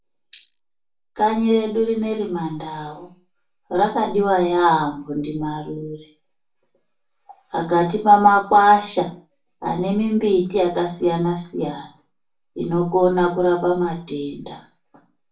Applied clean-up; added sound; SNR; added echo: none; none; none; reverberation time 0.3 s.